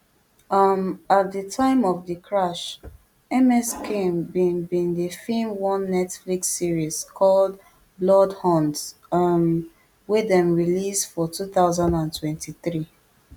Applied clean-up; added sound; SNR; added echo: none; none; none; none.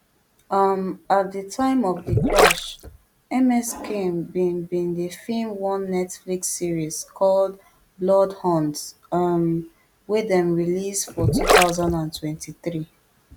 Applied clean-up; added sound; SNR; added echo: none; Gurgling; -3 dB; none.